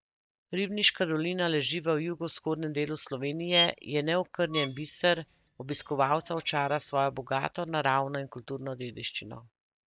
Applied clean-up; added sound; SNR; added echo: neural mask model DeepFilterNet 3.